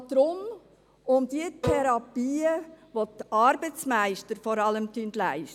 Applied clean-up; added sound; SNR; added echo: none; Bowed string instrument; 9 dB; none.